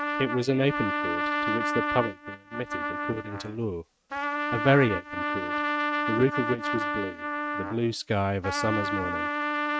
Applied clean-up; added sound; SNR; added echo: neural mask model RNNoise.